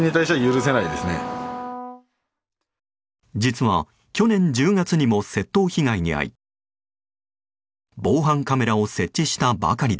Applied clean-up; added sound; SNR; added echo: none; Wind instrument, woodwind instrument; 11 dB; none.